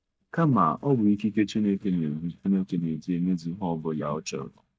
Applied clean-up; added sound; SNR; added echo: neural mask model DeepFilterNet 3.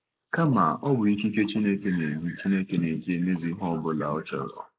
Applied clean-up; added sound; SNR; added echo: neural mask model Resemble Enhance denoiser.